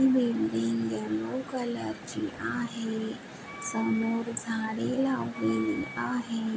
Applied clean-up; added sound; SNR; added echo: none; Wind instrument, woodwind instrument; 15 dB; none.